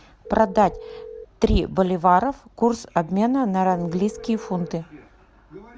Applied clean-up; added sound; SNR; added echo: none; Telephone; 15 dB; none.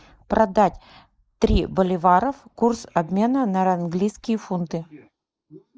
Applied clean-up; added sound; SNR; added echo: neural mask model Resemble Enhance denoiser.